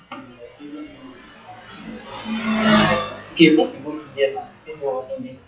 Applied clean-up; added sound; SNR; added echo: classical method WPE with log-MMSE.